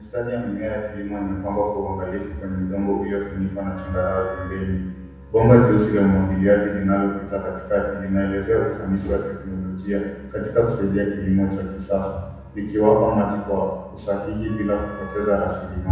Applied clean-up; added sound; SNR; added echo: none; Wind instrument, woodwind instrument; 19 dB; reverberation time 1.1 s.